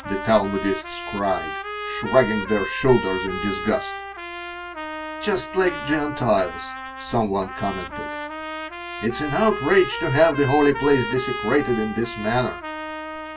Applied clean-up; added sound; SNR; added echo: none; Trumpet; 8 dB; reverberation time 0.1 s.